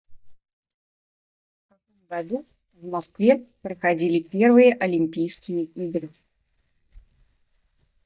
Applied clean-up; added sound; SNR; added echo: neural mask model DeepFilterNet 3.